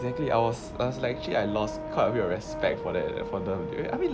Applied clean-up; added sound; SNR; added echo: none; Brass instrument; 8 dB; none.